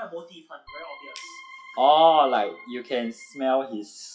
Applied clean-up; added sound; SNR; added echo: classical method WPE with log-MMSE.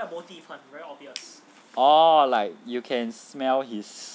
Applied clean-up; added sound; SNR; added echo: none; none; none; none.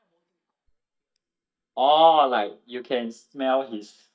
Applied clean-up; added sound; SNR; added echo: neural mask model DeepFilterNet 3.